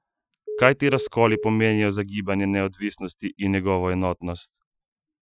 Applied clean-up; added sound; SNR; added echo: classical method Wiener filter.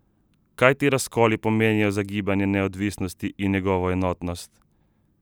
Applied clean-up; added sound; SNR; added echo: none; none; none; none.